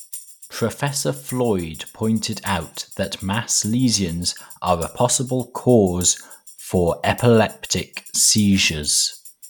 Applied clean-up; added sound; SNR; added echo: none; Tambourine; 20 dB; none.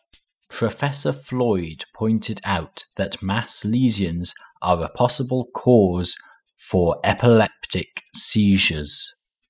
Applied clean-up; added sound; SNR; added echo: classical method spectral subtraction.